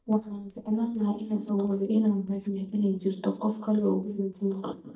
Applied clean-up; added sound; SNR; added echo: neural mask model DeepFilterNet 3.